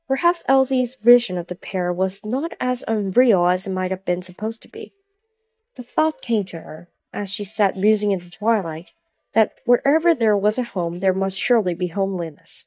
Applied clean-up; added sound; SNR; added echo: neural mask model DeepFilterNet 3.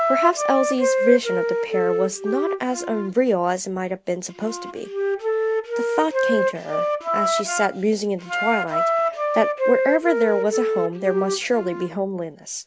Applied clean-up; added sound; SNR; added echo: none; Wind instrument, woodwind instrument; 0 dB; none.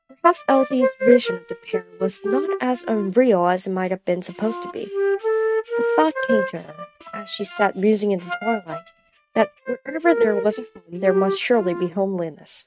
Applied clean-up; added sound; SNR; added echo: neural mask model RNNoise.